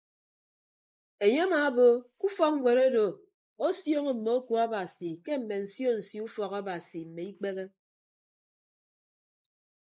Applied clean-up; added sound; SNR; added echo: neural mask model Resemble Enhance denoiser.